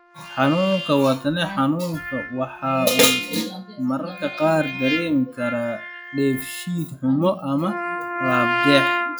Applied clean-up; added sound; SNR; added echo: classical method log-MMSE.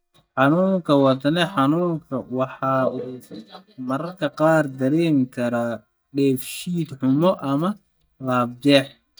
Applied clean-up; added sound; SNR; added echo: neural mask model DeepFilterNet 3.